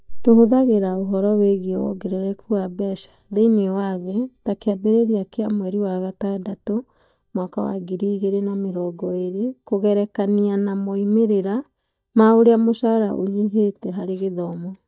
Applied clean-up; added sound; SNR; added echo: neural mask model DeepFilterNet 3.